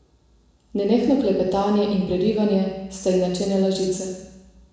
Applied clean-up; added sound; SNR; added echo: none; none; none; reverberation time 1.0 s.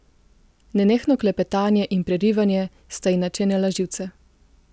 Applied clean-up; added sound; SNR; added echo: none; none; none; none.